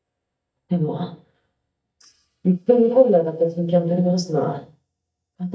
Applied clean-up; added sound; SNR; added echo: neural mask model DeepFilterNet 3.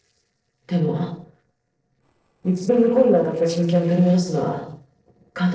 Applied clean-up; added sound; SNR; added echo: neural separator model SepFormer DNS4.